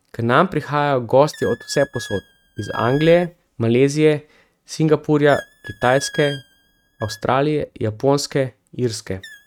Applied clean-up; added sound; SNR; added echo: neural mask model RNNoise.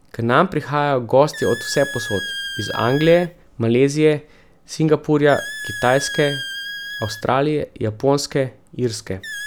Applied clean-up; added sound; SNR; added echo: none; Squeak; 13 dB; none.